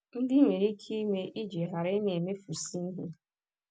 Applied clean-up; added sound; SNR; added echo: none; none; none; none.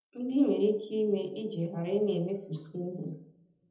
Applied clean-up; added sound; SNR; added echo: none; none; none; reverberation time 0.8 s.